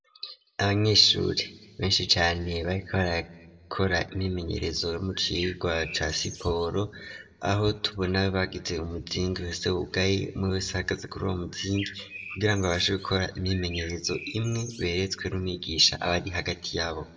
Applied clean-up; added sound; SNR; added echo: none; Bird; 14 dB; reverberation time 0.3 s.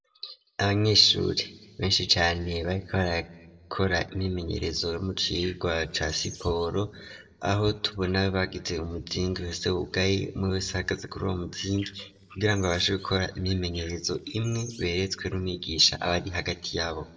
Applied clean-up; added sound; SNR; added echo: neural separator model SepFormer DNS4.